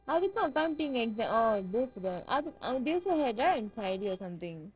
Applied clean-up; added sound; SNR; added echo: neural separator model SepFormer DNS4.